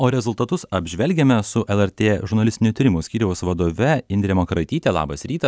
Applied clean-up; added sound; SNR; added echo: none; none; none; none.